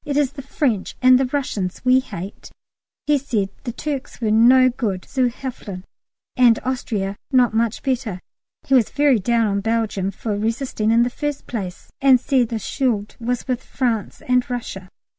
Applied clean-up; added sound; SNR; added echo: none; none; none; none.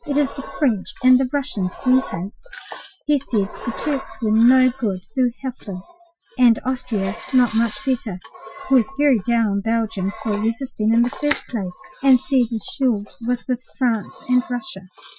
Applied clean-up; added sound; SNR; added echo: classical method Wiener filter.